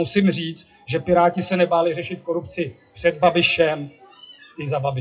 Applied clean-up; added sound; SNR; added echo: classical method WPE with log-MMSE.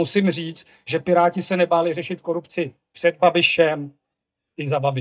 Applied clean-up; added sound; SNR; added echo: neural mask model DeepFilterNet 3.